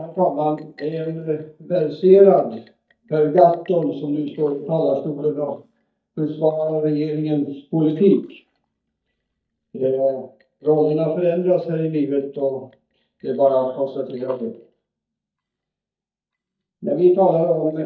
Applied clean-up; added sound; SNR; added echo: neural mask model DeepFilterNet 3.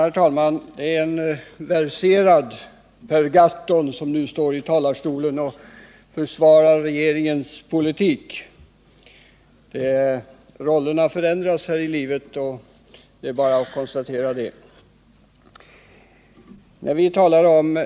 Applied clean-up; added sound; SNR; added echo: none; none; none; none.